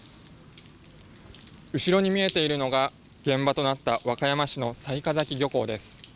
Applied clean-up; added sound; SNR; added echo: none; Drip; 14 dB; none.